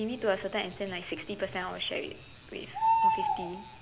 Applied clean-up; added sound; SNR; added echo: none; Bird; -2 dB; none.